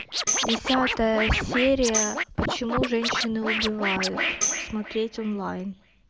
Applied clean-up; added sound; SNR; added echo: none; Tambourine + Scratching (performance technique); 1 dB; none.